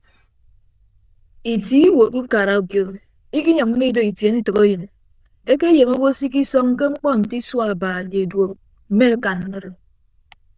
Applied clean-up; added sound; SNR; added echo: neural diffusion model UNIVERSE++.